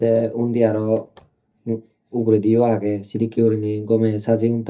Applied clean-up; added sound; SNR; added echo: neural mask model DeepFilterNet 3.